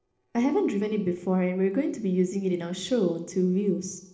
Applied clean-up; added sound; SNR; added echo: neural separator model SepFormer DNS4.